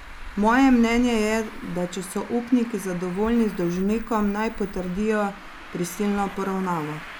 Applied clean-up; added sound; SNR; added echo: none; Traffic noise, roadway noise; 14 dB; none.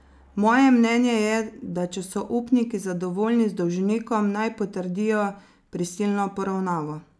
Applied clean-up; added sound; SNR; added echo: none; none; none; none.